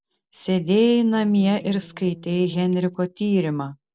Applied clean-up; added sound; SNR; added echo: neural separator model SepFormer DNS4.